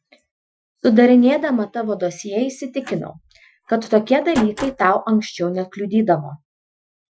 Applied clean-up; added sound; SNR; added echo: classical method Wiener filter.